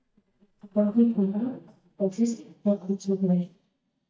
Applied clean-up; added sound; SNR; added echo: neural mask model DeepFilterNet 3.